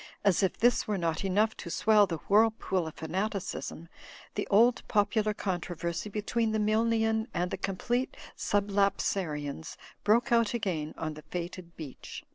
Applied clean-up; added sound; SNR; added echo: none; none; none; none.